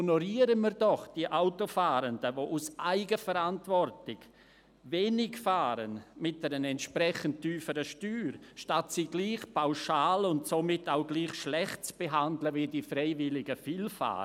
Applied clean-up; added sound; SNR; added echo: none; none; none; none.